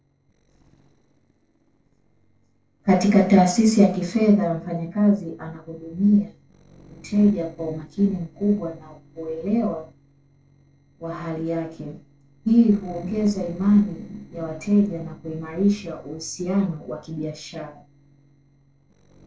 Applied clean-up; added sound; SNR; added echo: neural separator model SepFormer DNS4.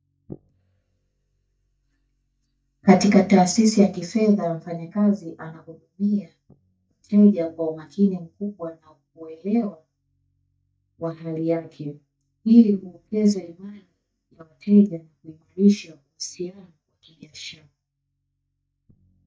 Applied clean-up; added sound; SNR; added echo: neural mask model DeepFilterNet 3.